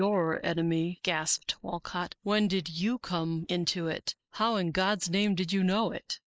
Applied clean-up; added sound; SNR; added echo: neural mask model Resemble Enhance denoiser.